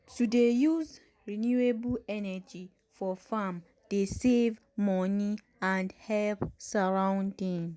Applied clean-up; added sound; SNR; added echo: none; none; none; none.